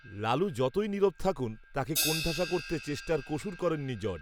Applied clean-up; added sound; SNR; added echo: none; Crash cymbal; 9 dB; none.